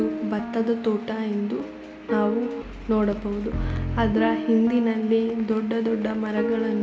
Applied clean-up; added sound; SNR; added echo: none; Piano; 6 dB; reverberation time 1.7 s.